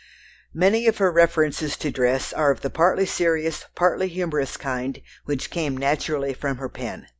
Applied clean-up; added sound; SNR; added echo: none; none; none; none.